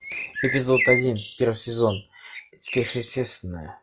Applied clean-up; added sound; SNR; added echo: classical method log-MMSE.